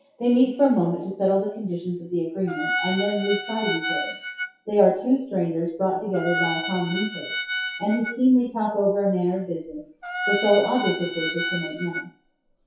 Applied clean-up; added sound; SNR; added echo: classical method WPE with log-MMSE.